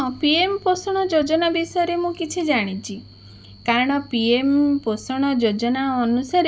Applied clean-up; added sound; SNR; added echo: none; none; none; none.